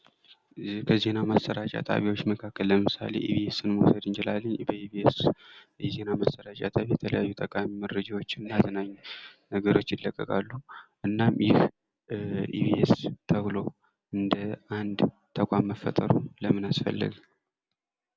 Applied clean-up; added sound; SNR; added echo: none; none; none; none.